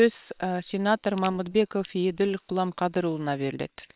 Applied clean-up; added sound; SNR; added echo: neural separator model SepFormer WHAM!.